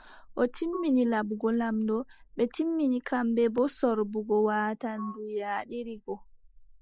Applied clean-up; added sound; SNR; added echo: neural mask model Resemble Enhance denoiser.